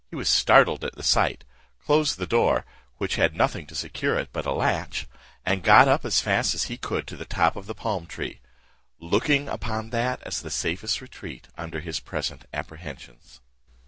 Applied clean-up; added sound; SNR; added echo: none; none; none; none.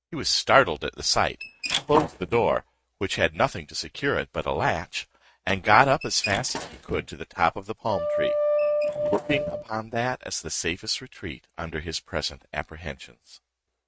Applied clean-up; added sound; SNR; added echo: neural mask model RNNoise.